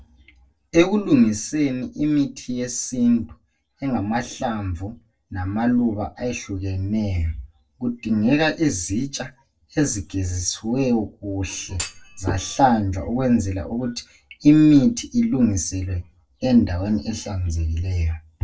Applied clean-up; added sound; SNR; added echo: neural separator model SepFormer DNS4.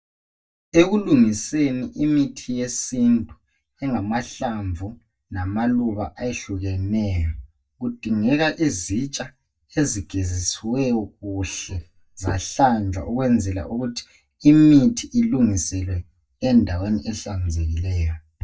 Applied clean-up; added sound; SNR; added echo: neural mask model DeepFilterNet 3.